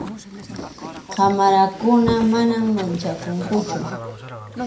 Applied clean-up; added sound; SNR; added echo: none; Boat, Water vehicle; 11 dB; reverberation time 0.4 s.